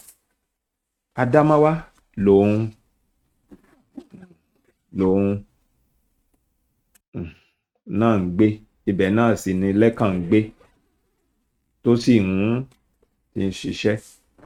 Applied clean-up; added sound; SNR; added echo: neural mask model RNNoise.